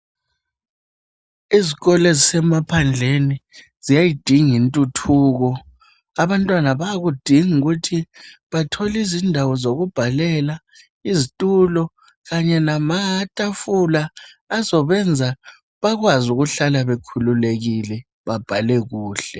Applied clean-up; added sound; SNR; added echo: none; none; none; none.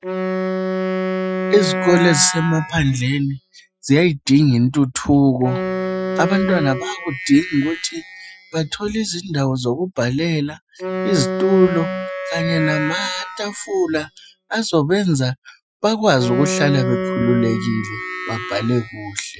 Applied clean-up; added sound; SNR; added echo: classical method Wiener filter.